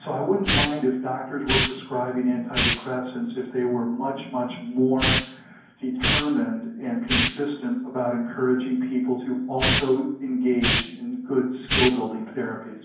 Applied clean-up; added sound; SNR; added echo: none; Hiss; -4 dB; reverberation time 0.9 s.